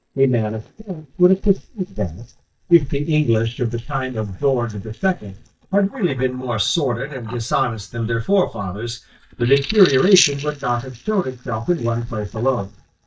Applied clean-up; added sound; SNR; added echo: neural mask model DeepFilterNet 3.